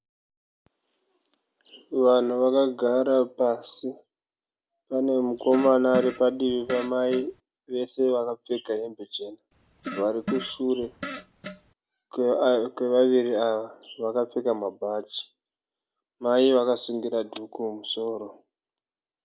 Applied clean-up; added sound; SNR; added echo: none; Fart; 12 dB; none.